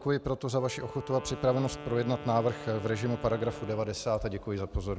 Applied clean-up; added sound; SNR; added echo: none; Wind instrument, woodwind instrument; 14 dB; none.